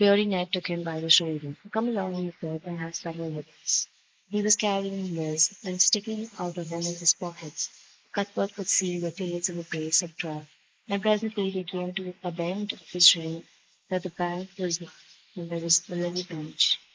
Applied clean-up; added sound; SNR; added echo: neural mask model Resemble Enhance denoiser.